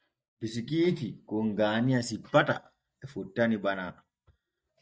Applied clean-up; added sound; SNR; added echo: neural mask model DeepFilterNet 3.